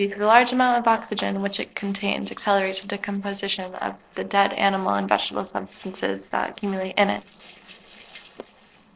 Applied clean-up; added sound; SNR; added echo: neural separator model SepFormer DNS4.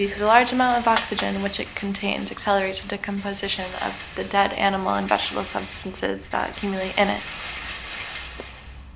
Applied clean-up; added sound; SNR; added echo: none; Rattle; 12 dB; none.